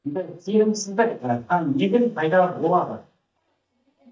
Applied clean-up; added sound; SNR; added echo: neural mask model DeepFilterNet 3.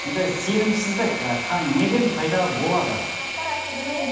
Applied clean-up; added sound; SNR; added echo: none; Engine / Mechanisms; 6 dB; reverberation time 1.1 s.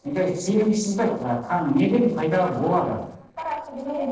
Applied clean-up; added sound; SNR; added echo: neural separator model SepFormer DNS4.